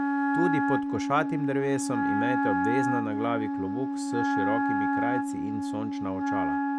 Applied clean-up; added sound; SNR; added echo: none; Wind instrument, woodwind instrument; -4 dB; none.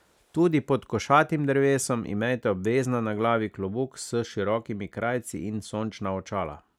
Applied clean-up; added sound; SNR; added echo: none; none; none; none.